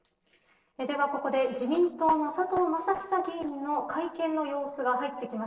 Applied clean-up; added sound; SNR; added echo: neural separator model SepFormer DNS4.